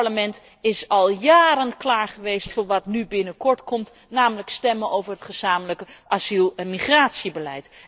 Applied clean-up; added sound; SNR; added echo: neural separator model SepFormer DNS4.